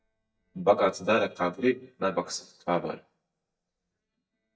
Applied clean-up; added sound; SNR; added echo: neural mask model DeepFilterNet 3.